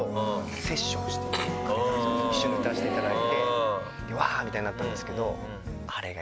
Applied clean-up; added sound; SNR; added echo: none; Wind instrument, woodwind instrument; 19 dB; none.